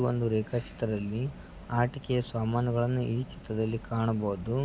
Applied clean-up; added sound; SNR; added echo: none; none; none; none.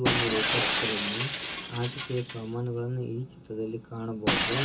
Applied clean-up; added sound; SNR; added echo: none; Shatter; -2 dB; reverberation time 0.2 s.